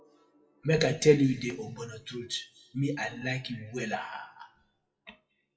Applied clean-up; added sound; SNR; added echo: classical method WPE with log-MMSE.